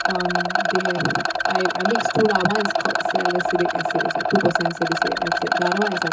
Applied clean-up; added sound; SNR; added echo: none; Rattle; -3 dB; reverberation time 0.2 s.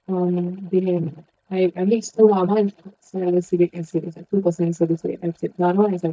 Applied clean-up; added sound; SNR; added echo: neural mask model DeepFilterNet 3.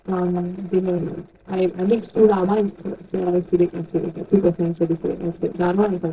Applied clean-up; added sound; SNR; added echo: neural separator model SepFormer DNS4.